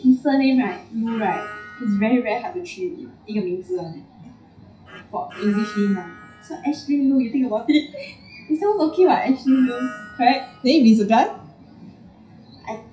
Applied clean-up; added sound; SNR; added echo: classical method WPE with log-MMSE.